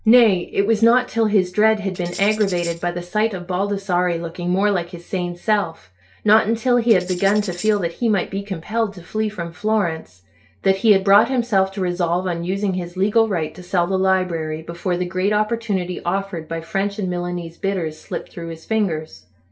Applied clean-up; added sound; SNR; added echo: none; Tambourine; 17 dB; reverberation time 0.2 s.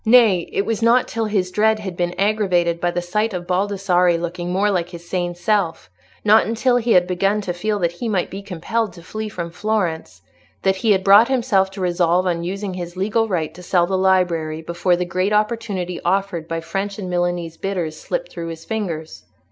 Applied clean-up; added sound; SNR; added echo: none; none; none; none.